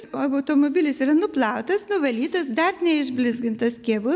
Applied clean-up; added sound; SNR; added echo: none; none; none; none.